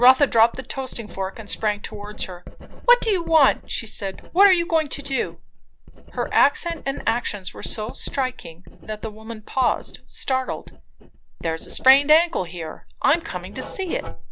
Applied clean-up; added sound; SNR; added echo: none; Writing; 11 dB; none.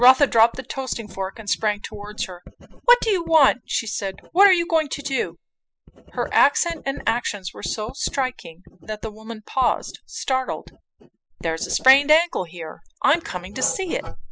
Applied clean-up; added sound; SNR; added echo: classical method spectral subtraction.